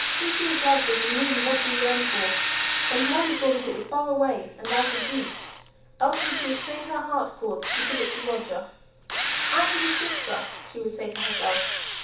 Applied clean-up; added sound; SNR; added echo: none; Drill; 0 dB; reverberation time 0.7 s.